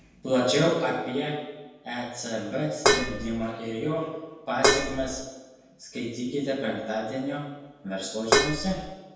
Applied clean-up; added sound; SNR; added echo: none; Dishes, pots, and pans; -5 dB; reverberation time 1.1 s.